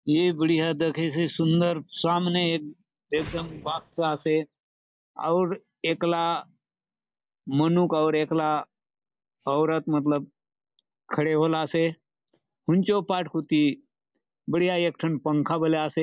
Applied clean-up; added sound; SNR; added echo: neural mask model DeepFilterNet 3.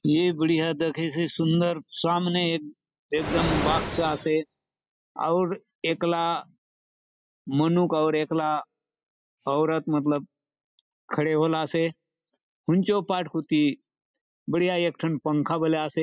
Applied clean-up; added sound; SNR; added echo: classical method spectral subtraction.